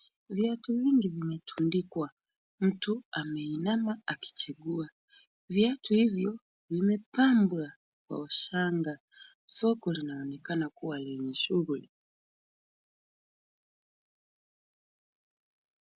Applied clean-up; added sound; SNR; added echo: none; none; none; none.